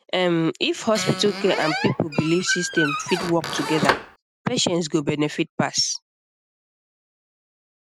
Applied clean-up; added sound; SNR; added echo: none; Squeak; 3 dB; none.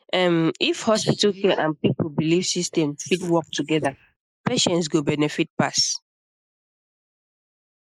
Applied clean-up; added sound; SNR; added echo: neural mask model Resemble Enhance denoiser.